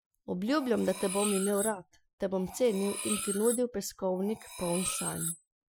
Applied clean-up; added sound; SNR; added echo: classical method Wiener filter.